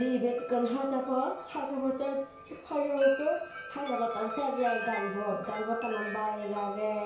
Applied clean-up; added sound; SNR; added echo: none; Wind chime; 11 dB; reverberation time 0.6 s.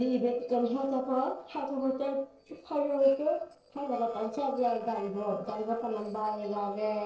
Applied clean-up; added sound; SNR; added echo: neural separator model SepFormer DNS4.